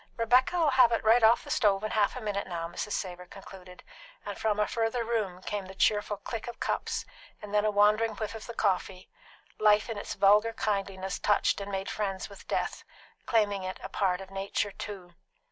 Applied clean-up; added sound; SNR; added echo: none; none; none; none.